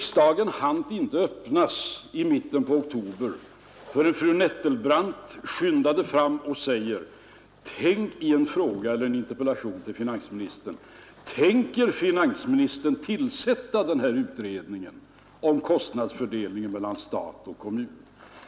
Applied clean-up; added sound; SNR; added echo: none; none; none; none.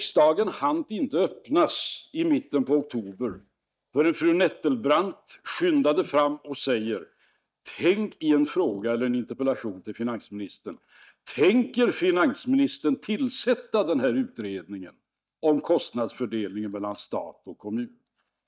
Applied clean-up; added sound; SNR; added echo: neural mask model DeepFilterNet 3.